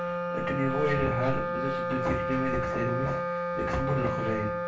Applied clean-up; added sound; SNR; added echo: none; Wind instrument, woodwind instrument; -1 dB; reverberation time 0.3 s.